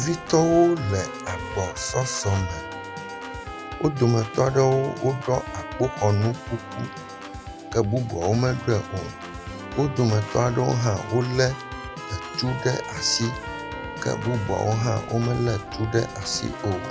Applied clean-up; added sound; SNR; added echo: none; Trumpet + Organ; 10 dB; none.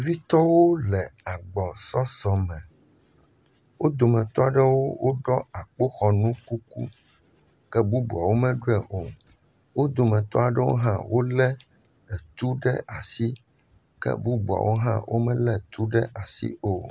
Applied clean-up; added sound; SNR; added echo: none; none; none; none.